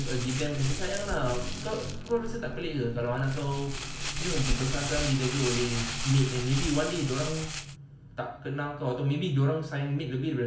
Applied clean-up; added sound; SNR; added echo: none; Crumpling, crinkling; 5 dB; reverberation time 0.7 s.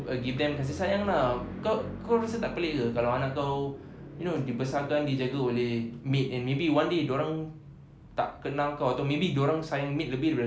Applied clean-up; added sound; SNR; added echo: none; none; none; none.